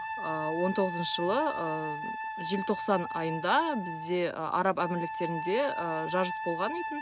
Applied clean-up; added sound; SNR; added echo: none; Wind instrument, woodwind instrument; 5 dB; none.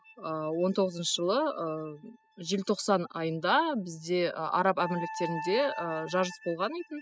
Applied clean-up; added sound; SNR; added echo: classical method spectral subtraction.